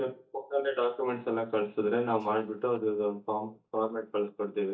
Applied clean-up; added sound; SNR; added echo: neural mask model DeepFilterNet 3.